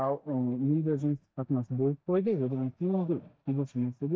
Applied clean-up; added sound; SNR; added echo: neural mask model DeepFilterNet 3.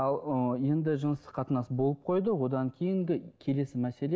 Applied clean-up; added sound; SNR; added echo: none; none; none; none.